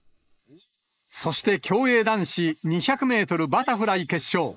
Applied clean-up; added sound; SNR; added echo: neural mask model Resemble Enhance denoiser.